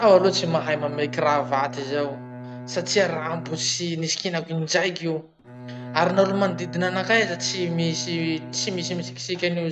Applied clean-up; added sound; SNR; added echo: none; Bowed string instrument; 13 dB; none.